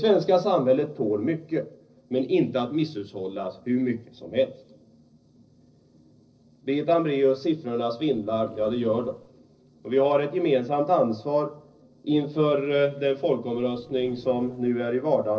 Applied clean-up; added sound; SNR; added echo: neural separator model SepFormer DNS4.